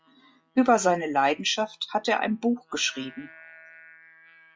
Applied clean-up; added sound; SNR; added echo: classical method log-MMSE.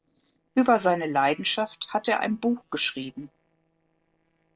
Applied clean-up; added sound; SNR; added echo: neural separator model SepFormer DNS4.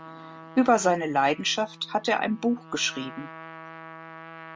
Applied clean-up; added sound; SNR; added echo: none; Trumpet; 17 dB; none.